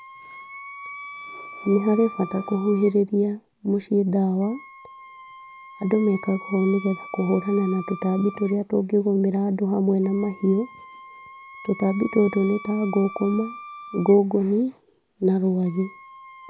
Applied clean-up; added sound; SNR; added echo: none; Wind instrument, woodwind instrument; 17 dB; none.